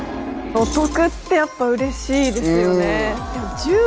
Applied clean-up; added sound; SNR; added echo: none; Keys jangling; 17 dB; none.